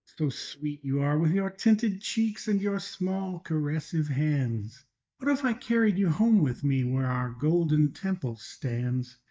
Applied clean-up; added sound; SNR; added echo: neural mask model DeepFilterNet 3.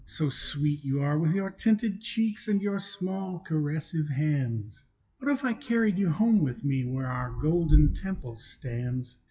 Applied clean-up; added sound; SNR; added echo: classical method WPE with log-MMSE.